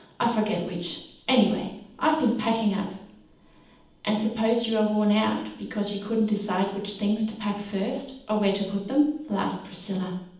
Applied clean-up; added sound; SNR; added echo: none; none; none; reverberation time 0.8 s.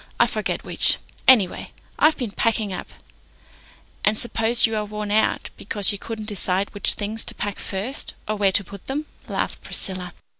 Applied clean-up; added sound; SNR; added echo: none; none; none; none.